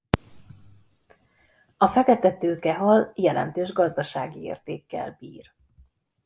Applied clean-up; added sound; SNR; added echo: none; none; none; none.